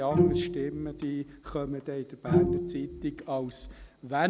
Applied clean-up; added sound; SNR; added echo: none; Bowed string instrument; -3 dB; none.